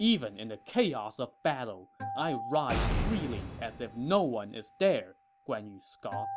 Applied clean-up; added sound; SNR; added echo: none; Boom + Acoustic guitar; 6 dB; none.